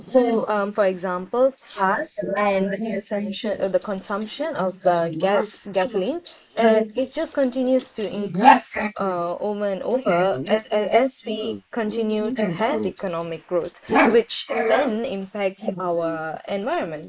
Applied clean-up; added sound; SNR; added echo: neural mask model Resemble Enhance denoiser.